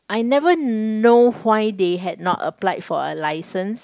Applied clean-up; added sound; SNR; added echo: none; none; none; none.